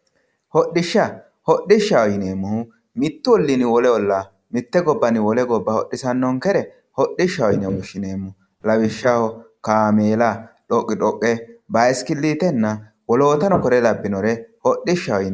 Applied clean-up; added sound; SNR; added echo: neural mask model Resemble Enhance denoiser.